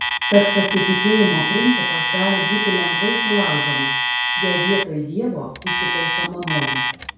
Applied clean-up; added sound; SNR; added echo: none; Alarm; -1 dB; reverberation time 0.6 s.